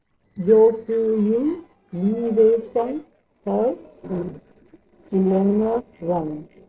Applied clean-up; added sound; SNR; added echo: neural separator model SepFormer DNS4.